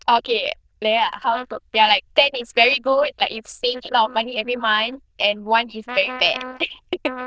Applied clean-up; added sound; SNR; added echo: neural diffusion model UNIVERSE++.